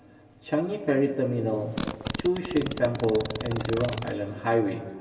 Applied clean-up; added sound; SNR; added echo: none; Fart; 7 dB; reverberation time 2.4 s.